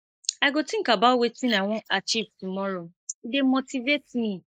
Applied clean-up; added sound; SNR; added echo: neural mask model Resemble Enhance denoiser.